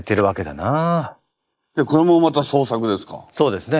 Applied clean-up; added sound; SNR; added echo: neural mask model Resemble Enhance denoiser.